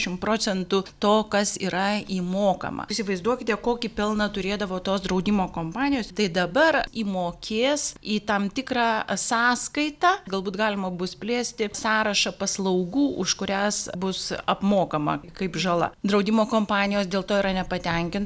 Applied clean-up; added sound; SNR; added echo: none; none; none; none.